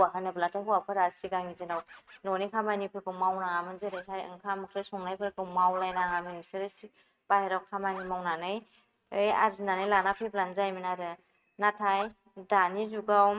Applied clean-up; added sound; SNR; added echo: neural mask model RNNoise.